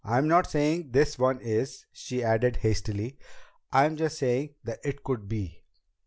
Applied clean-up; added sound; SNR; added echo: none; none; none; none.